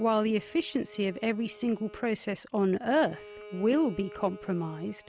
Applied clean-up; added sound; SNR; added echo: none; Bowed string instrument; 19 dB; none.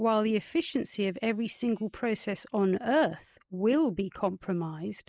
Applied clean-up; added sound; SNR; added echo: neural mask model Resemble Enhance denoiser.